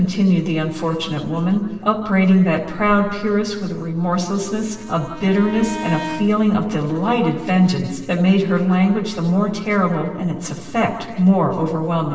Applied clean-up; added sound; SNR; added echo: none; Bowed string instrument; 14 dB; reverberation time 1.3 s.